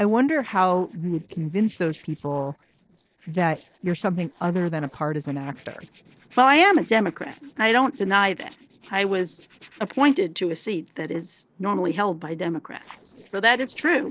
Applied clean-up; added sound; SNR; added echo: neural separator model SepFormer DNS4.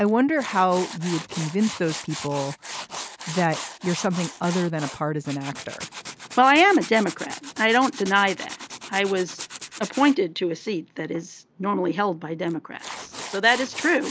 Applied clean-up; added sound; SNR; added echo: none; Tools; 14 dB; none.